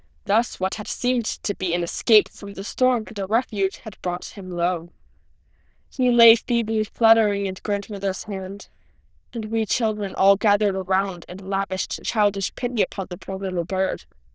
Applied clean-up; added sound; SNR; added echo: neural diffusion model UNIVERSE++.